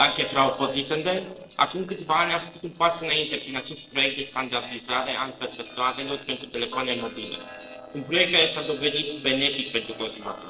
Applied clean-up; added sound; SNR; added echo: neural separator model SepFormer DNS4.